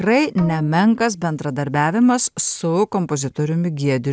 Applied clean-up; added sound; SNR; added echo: none; Bowed string instrument; 19 dB; none.